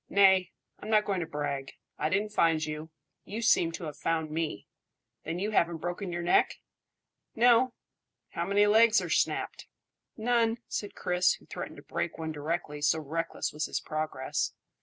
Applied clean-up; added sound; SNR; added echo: none; none; none; none.